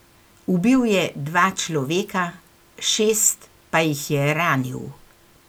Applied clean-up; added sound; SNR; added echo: none; none; none; none.